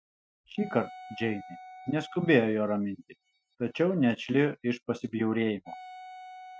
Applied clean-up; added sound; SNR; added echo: classical method Wiener filter.